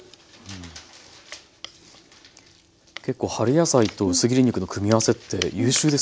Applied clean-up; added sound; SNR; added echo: none; none; none; none.